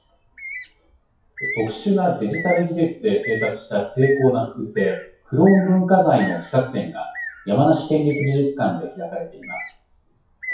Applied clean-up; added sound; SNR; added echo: classical method WPE with log-MMSE.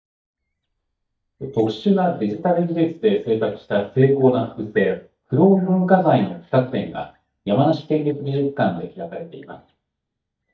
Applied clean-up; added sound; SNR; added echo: neural mask model DeepFilterNet 3.